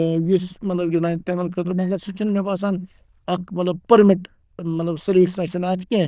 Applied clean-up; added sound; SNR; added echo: neural diffusion model UNIVERSE++.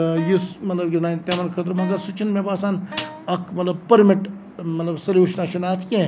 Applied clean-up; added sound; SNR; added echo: none; Wind instrument, woodwind instrument + Snare drum; 16 dB; none.